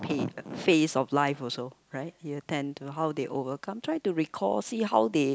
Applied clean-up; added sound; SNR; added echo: none; none; none; none.